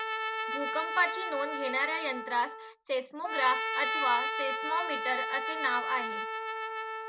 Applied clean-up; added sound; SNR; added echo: none; Trumpet; 1 dB; none.